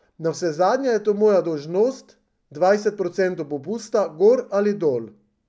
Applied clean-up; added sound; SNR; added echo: none; none; none; none.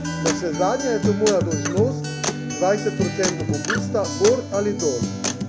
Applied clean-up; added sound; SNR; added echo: none; Acoustic guitar; 1 dB; none.